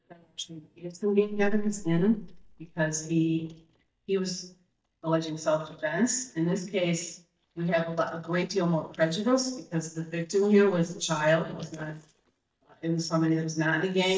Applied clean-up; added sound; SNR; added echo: neural mask model DeepFilterNet 3.